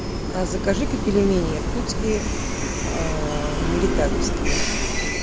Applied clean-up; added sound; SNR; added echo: none; Train; -3 dB; none.